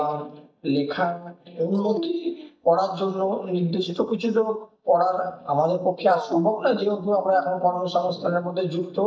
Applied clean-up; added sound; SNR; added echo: neural mask model DeepFilterNet 3.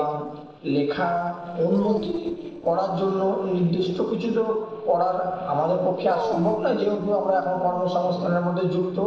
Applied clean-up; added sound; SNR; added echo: neural separator model SepFormer DNS4.